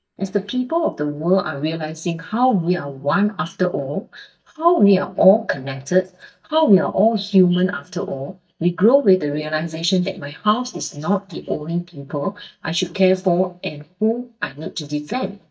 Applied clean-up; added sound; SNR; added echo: neural mask model DeepFilterNet 3.